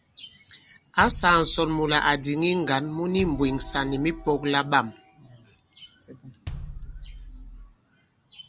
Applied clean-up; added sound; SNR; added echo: none; Bass drum; 15 dB; none.